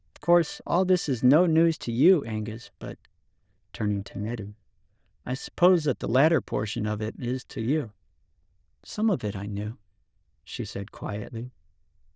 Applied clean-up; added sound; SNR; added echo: neural diffusion model UNIVERSE++.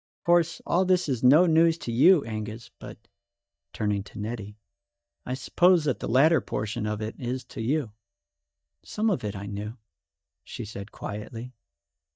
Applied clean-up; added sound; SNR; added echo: neural mask model DeepFilterNet 3.